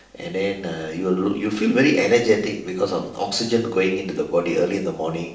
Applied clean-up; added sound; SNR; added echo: none; none; none; reverberation time 0.6 s.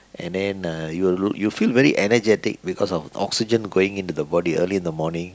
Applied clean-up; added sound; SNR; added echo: none; none; none; none.